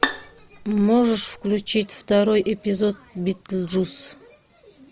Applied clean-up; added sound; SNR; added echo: none; Bowed string instrument; 8 dB; none.